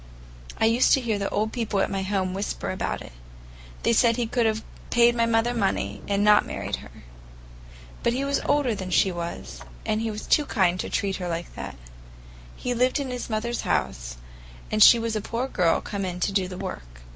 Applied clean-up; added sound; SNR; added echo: none; Sliding door / Wood; 16 dB; none.